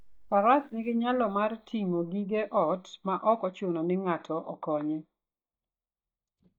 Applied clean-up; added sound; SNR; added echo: neural mask model DeepFilterNet 3.